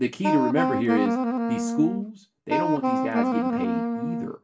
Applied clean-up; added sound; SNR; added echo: none; Wind instrument, woodwind instrument; -3 dB; reverberation time 0.2 s.